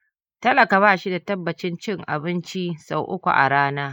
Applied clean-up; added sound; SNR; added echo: neural mask model Resemble Enhance denoiser.